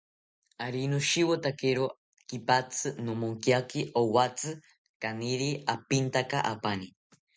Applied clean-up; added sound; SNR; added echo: none; none; none; none.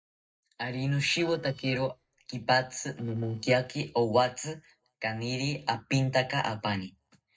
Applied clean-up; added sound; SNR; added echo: neural separator model SepFormer DNS4.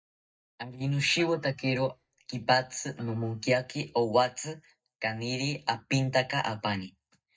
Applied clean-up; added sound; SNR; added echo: neural mask model DeepFilterNet 3.